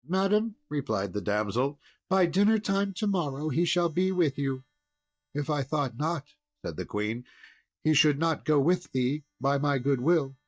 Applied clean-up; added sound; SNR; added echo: neural mask model DeepFilterNet 3.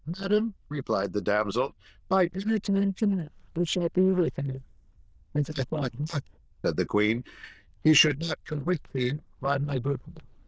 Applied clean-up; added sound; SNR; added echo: neural diffusion model UNIVERSE++.